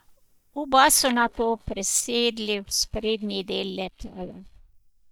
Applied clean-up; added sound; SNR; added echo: neural mask model DeepFilterNet 3.